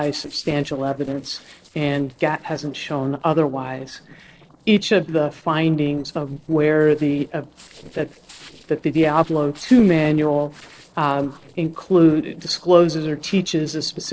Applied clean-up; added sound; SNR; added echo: neural separator model SepFormer DNS4.